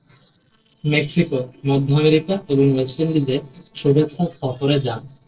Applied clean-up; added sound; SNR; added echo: neural separator model SepFormer DNS4.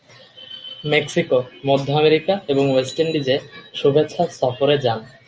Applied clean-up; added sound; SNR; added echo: none; none; none; none.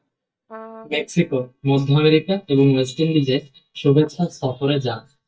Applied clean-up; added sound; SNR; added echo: neural mask model DeepFilterNet 3.